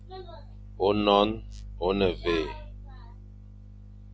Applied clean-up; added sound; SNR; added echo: none; none; none; none.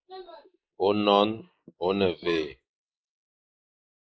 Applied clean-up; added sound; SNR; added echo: neural mask model Resemble Enhance denoiser.